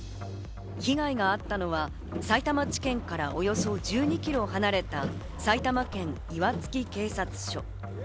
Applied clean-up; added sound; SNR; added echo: none; Boat, Water vehicle; 11 dB; none.